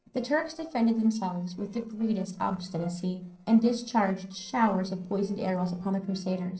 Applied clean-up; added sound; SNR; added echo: neural separator model SepFormer DNS4.